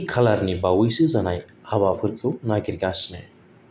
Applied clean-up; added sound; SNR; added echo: none; none; none; none.